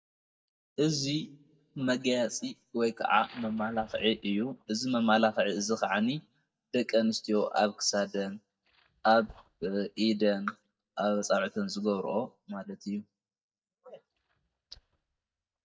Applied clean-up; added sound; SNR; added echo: neural mask model DeepFilterNet 3.